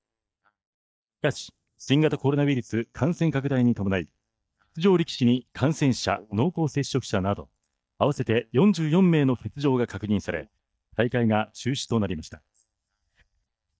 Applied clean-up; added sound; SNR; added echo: neural mask model DeepFilterNet 3.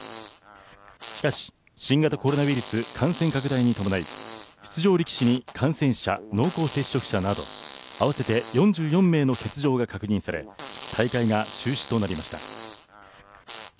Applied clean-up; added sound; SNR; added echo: none; Fart; 13 dB; none.